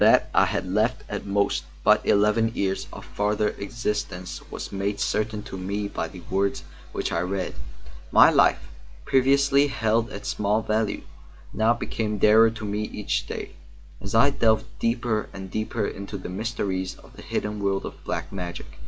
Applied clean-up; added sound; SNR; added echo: none; none; none; none.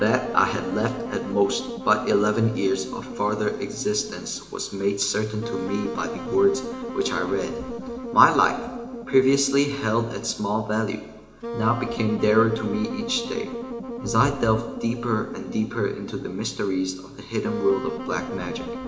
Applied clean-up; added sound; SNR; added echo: none; Wind instrument, woodwind instrument; 9 dB; reverberation time 0.8 s.